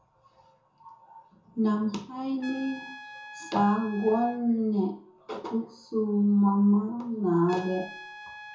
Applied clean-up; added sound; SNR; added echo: none; Trumpet; 20 dB; reverberation time 0.6 s.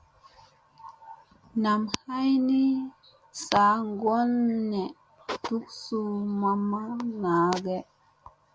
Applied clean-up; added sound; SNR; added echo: none; none; none; none.